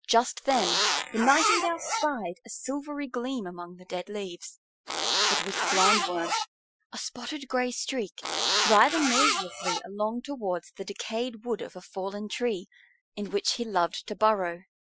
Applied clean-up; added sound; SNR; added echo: classical method Wiener filter.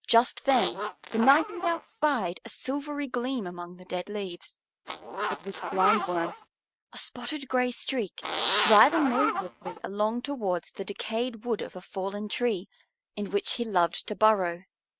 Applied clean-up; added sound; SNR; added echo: neural mask model RNNoise.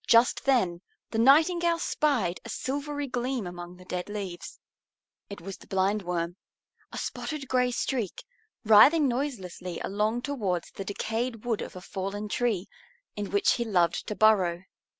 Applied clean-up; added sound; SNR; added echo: none; none; none; none.